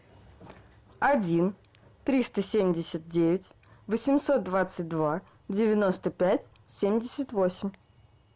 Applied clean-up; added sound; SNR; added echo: none; none; none; none.